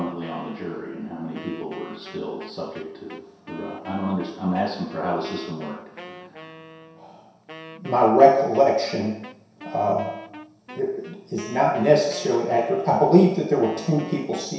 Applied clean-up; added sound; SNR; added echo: none; Wind instrument, woodwind instrument; 19 dB; reverberation time 0.7 s.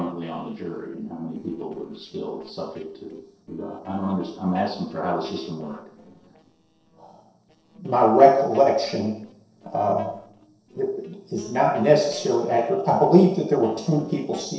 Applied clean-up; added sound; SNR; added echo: neural separator model SepFormer DNS4.